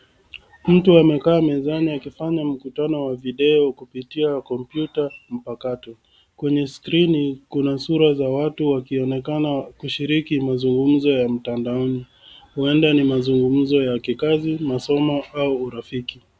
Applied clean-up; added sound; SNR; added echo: none; none; none; none.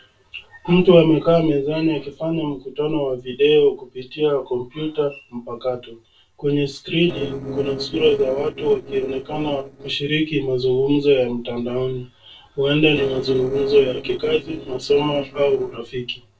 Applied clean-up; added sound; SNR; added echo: neural separator model SepFormer DNS4.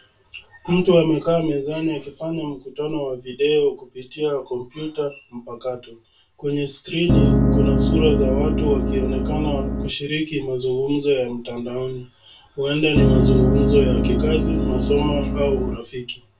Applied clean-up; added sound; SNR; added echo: none; Piano; -5 dB; reverberation time 0.2 s.